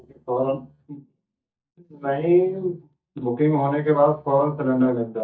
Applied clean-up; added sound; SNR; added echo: neural mask model DeepFilterNet 3.